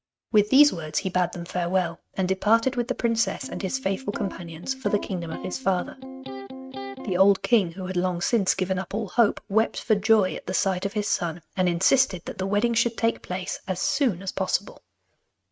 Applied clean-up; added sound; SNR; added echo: neural mask model RNNoise.